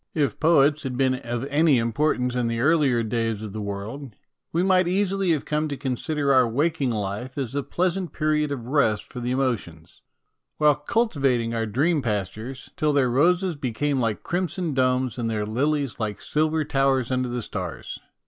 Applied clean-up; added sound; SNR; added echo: none; none; none; none.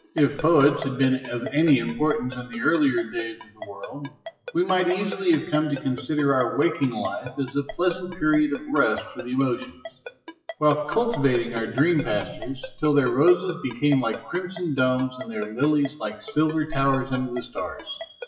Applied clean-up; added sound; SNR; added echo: classical method WPE with log-MMSE.